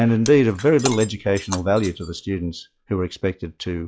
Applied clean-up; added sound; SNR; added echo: classical method log-MMSE.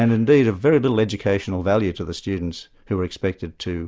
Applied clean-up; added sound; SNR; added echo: none; none; none; none.